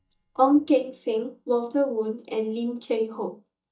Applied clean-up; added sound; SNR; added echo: neural mask model DeepFilterNet 3.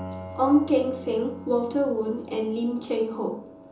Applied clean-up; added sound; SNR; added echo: none; Piano; 15 dB; reverberation time 1.2 s.